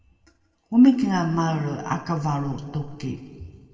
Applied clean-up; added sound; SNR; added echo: none; none; none; reverberation time 1.8 s.